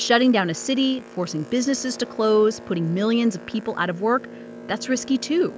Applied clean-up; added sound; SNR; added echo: none; Boat, Water vehicle; 17 dB; none.